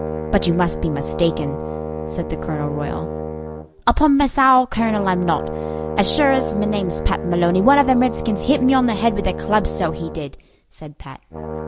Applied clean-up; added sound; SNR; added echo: none; Brass instrument; 7 dB; none.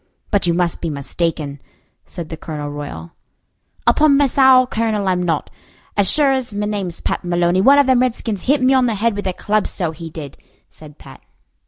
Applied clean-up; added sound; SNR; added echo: none; none; none; none.